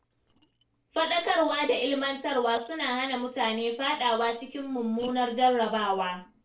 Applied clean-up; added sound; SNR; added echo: neural separator model SepFormer DNS4.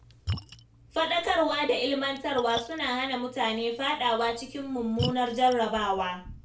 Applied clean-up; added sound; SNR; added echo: none; Splash, splatter; 12 dB; reverberation time 0.3 s.